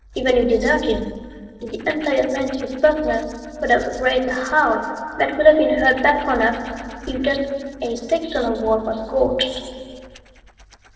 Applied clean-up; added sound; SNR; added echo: neural separator model SepFormer DNS4.